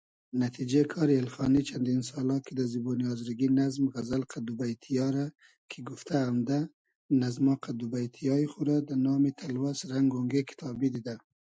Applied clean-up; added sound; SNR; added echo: none; none; none; none.